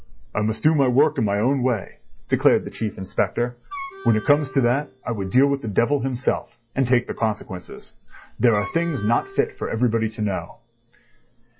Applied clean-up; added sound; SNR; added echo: classical method log-MMSE.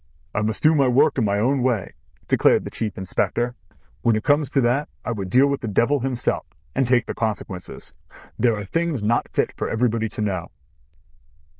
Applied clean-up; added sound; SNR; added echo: neural diffusion model UNIVERSE++.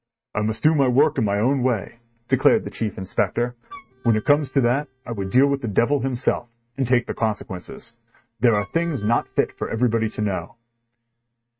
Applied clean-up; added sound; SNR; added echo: neural mask model RNNoise.